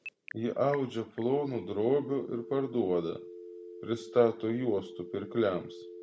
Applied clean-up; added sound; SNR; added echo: none; Telephone; 15 dB; none.